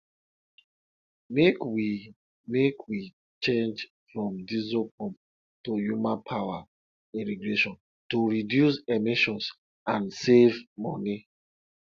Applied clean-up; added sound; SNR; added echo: none; none; none; none.